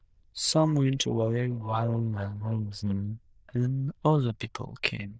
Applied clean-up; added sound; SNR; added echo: neural diffusion model UNIVERSE++.